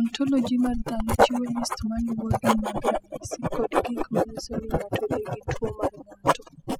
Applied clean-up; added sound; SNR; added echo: classical method spectral subtraction.